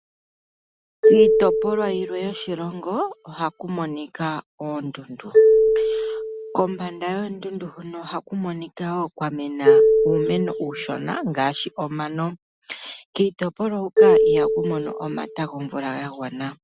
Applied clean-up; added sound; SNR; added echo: none; Marimba, xylophone; -4 dB; none.